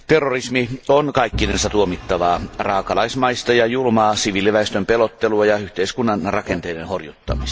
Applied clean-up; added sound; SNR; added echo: none; Whoosh, swoosh, swish + Engine / Vehicle; 15 dB; none.